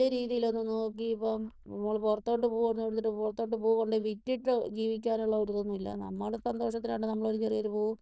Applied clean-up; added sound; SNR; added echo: neural diffusion model UNIVERSE++.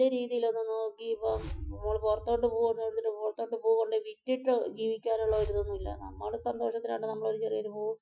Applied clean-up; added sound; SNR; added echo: classical method Wiener filter.